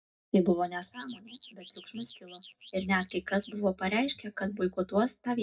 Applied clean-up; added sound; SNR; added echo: none; Alarm / Car; 14 dB; reverberation time 0.2 s.